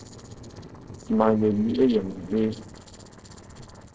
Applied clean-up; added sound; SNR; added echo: neural separator model SepFormer DNS4.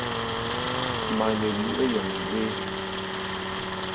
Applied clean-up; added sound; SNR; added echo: none; Tools; -3 dB; reverberation time 1.2 s.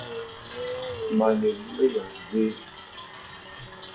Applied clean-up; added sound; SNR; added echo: classical method WPE with log-MMSE.